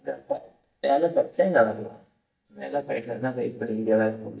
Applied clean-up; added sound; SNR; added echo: neural mask model DeepFilterNet 3.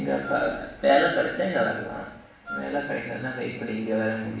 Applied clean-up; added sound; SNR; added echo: none; Wind instrument, woodwind instrument; 13 dB; reverberation time 0.6 s.